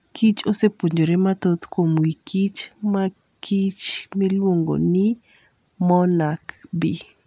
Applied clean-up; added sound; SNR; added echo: none; none; none; none.